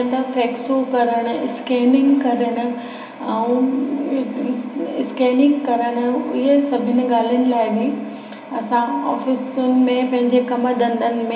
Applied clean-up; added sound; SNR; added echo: none; none; none; reverberation time 0.2 s.